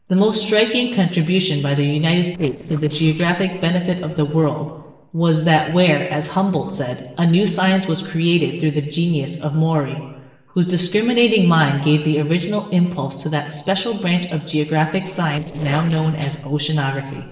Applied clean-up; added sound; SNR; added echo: neural separator model SepFormer DNS4.